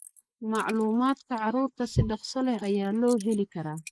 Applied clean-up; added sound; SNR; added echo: neural mask model Resemble Enhance denoiser.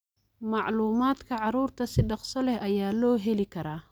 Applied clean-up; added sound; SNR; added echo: none; none; none; none.